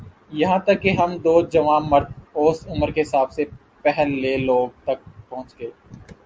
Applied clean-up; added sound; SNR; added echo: none; none; none; none.